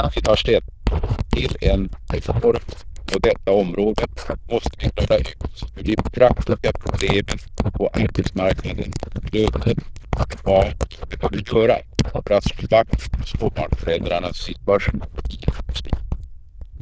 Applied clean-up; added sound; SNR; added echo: neural diffusion model UNIVERSE++.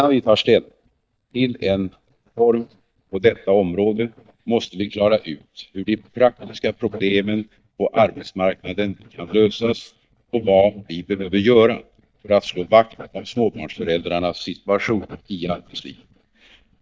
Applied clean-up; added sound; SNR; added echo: neural mask model DeepFilterNet 3.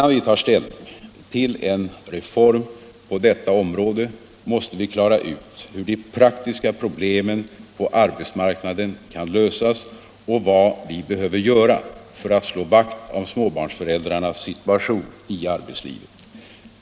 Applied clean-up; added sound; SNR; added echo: none; none; none; none.